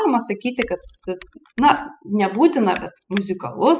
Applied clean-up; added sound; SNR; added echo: classical method spectral subtraction.